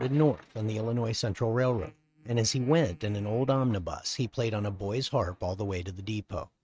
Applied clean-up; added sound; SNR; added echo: neural mask model RNNoise.